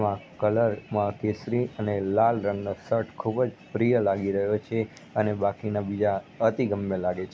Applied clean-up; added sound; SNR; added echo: none; none; none; none.